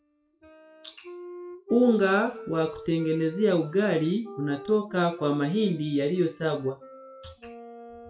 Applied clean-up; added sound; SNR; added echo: classical method WPE with log-MMSE.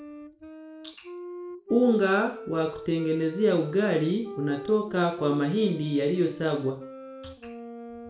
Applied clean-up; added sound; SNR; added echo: none; Wind instrument, woodwind instrument; 13 dB; reverberation time 0.5 s.